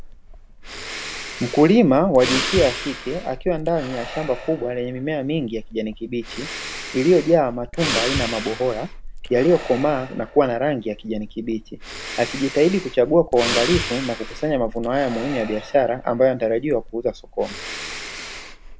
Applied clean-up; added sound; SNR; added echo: none; Breathing; 9 dB; none.